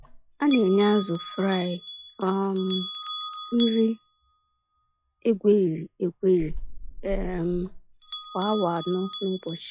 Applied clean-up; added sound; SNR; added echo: classical method log-MMSE.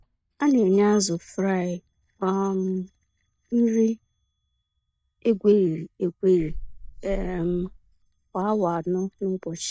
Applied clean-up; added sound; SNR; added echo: neural mask model DeepFilterNet 3.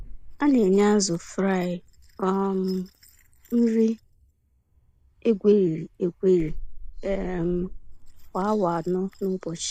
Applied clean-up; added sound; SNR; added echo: neural mask model Resemble Enhance denoiser.